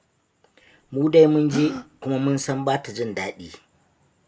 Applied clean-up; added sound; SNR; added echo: none; Gasp; 13 dB; none.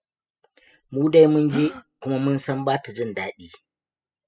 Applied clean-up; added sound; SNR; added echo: classical method spectral subtraction.